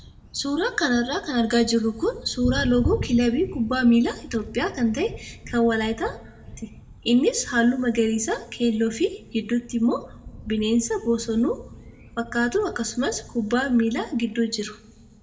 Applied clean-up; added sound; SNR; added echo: none; Thunder; 14 dB; reverberation time 0.8 s.